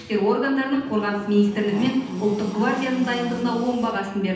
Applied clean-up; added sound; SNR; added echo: none; Buzz; 11 dB; reverberation time 0.9 s.